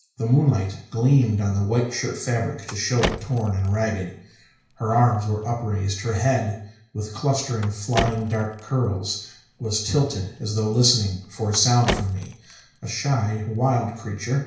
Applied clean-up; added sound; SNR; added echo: none; Car; 11 dB; reverberation time 0.5 s.